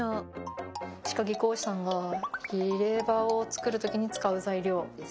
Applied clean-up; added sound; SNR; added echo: none; Marimba, xylophone; 13 dB; none.